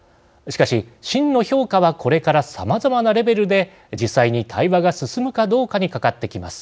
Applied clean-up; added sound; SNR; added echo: none; none; none; none.